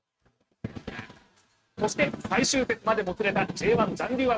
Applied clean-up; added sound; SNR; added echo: neural mask model RNNoise.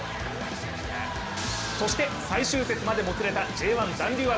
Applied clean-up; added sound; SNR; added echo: none; none; none; none.